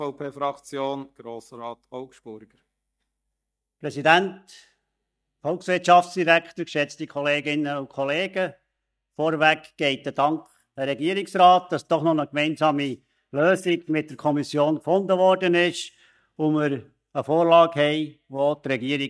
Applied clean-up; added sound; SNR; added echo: neural mask model DeepFilterNet 3.